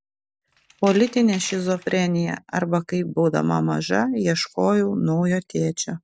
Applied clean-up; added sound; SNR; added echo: none; Tools; 19 dB; none.